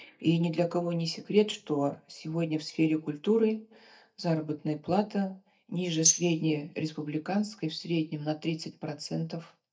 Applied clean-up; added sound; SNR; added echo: neural mask model DeepFilterNet 3.